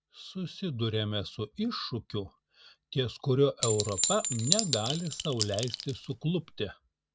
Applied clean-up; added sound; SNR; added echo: none; Chink, clink; 1 dB; none.